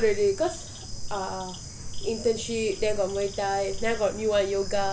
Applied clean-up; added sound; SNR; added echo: none; Bird / Insect; 6 dB; none.